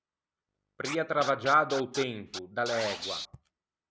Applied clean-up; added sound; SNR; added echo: none; Scratching (performance technique); 9 dB; none.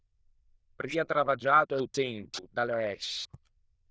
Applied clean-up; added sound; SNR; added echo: neural diffusion model UNIVERSE++.